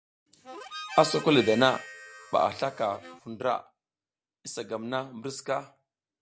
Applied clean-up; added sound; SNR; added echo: none; Harmonica; 12 dB; none.